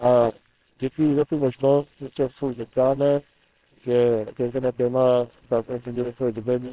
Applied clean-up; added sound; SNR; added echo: neural separator model SepFormer WHAMR!.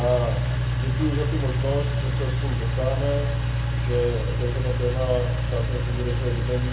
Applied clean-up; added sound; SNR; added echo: none; Engine; -5 dB; reverberation time 0.3 s.